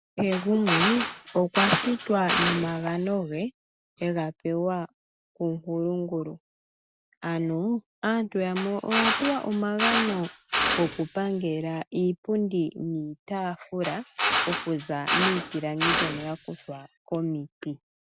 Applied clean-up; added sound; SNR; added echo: none; Drill; 1 dB; none.